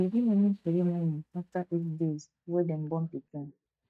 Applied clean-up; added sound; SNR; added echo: neural mask model DeepFilterNet 3.